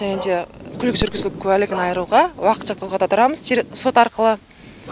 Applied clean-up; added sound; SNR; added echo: none; Bark + Fireworks; 16 dB; none.